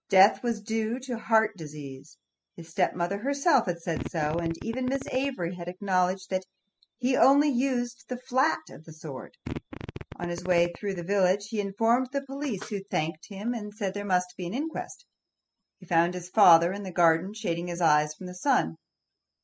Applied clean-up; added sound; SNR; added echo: classical method spectral subtraction.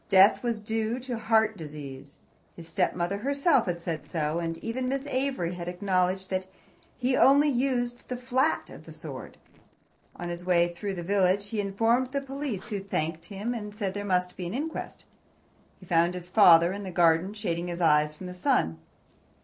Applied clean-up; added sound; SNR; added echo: neural separator model SepFormer DNS4.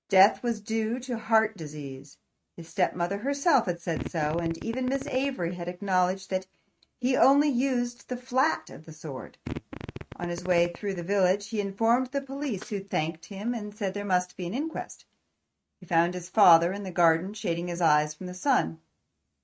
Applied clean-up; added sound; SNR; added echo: neural mask model RNNoise.